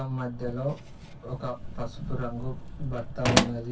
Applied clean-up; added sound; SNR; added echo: none; Drawer open or close; 1 dB; reverberation time 0.1 s.